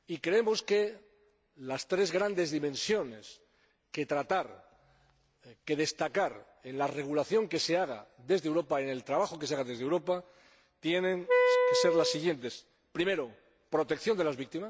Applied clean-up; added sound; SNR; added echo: none; Wind instrument, woodwind instrument; -4 dB; none.